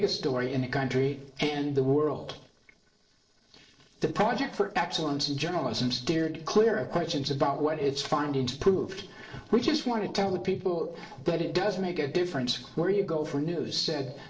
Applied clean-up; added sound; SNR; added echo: neural separator model SepFormer DNS4.